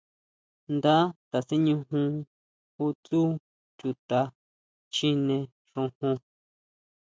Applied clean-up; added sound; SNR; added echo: none; none; none; none.